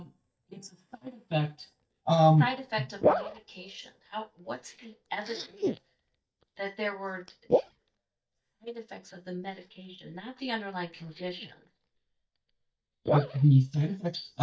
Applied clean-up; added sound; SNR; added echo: neural mask model DeepFilterNet 3.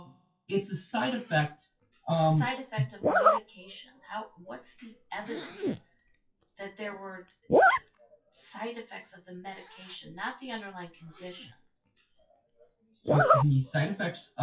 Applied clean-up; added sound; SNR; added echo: classical method WPE with log-MMSE.